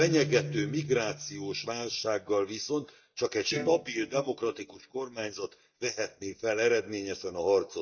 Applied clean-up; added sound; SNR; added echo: neural mask model DeepFilterNet 3.